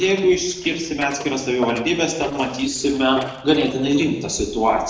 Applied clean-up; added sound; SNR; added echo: neural separator model SepFormer DNS4.